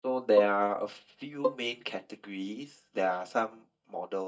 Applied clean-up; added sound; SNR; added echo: neural mask model DeepFilterNet 3.